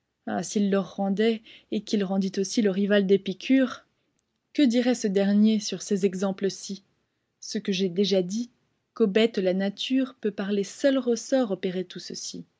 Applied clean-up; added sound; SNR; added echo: none; none; none; none.